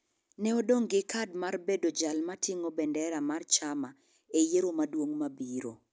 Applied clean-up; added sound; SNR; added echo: none; none; none; none.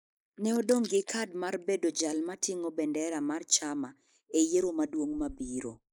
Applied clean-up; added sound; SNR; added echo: neural mask model Resemble Enhance denoiser.